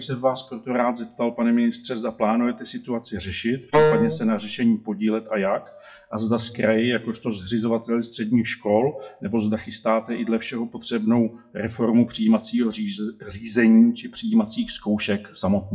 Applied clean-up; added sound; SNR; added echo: classical method WPE with log-MMSE.